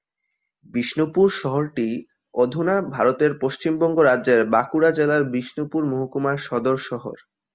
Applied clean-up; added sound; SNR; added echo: none; none; none; none.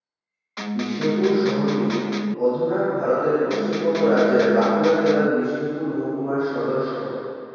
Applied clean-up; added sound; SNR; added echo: none; Electric guitar; 3 dB; reverberation time 2.2 s.